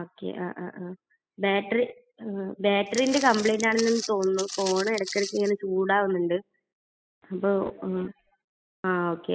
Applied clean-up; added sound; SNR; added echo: classical method spectral subtraction.